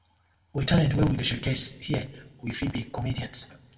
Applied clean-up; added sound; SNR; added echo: none; none; none; reverberation time 1.0 s.